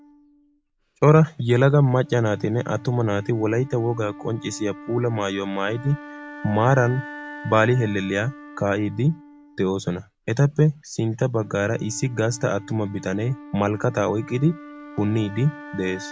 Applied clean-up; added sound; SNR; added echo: none; Wind instrument, woodwind instrument; 18 dB; none.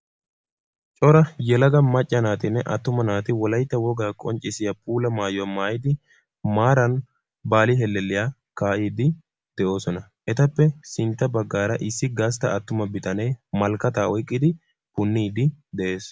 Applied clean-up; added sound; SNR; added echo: none; none; none; none.